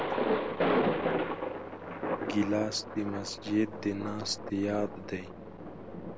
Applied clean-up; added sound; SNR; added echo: none; Thunder; -1 dB; none.